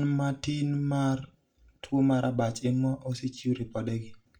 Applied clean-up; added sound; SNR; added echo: none; none; none; reverberation time 0.3 s.